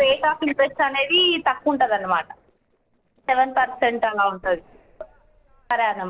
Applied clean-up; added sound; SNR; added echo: neural separator model SepFormer DNS4.